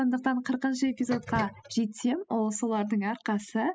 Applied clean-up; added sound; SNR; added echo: classical method spectral subtraction.